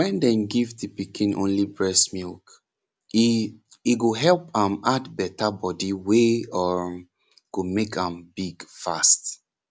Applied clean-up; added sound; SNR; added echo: none; none; none; none.